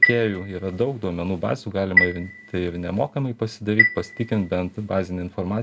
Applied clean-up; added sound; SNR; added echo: none; Chime; 1 dB; none.